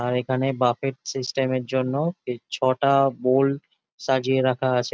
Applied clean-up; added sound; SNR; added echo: none; none; none; none.